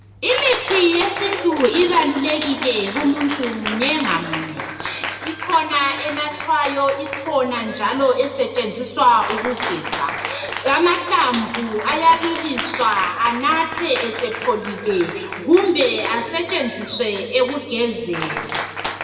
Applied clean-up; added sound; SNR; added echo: none; Cheering; 9 dB; reverberation time 1.6 s.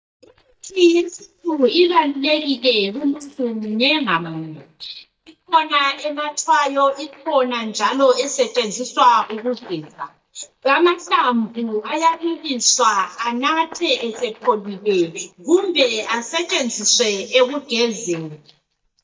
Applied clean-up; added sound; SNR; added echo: neural mask model DeepFilterNet 3.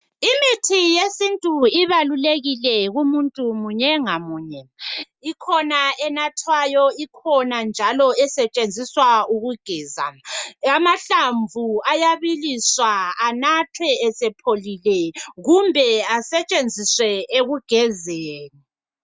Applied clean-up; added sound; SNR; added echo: none; none; none; none.